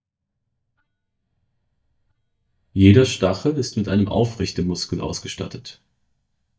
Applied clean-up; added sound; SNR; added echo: neural mask model DeepFilterNet 3.